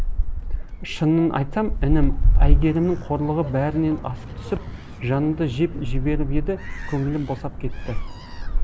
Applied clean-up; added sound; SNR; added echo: none; Gull, seagull; -2 dB; none.